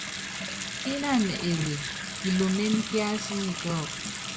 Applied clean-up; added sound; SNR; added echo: none; Bathtub (filling or washing) / Sink (filling or washing) / Water tap, faucet; 5 dB; reverberation time 0.4 s.